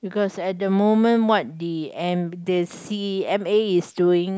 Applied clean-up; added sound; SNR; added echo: none; none; none; none.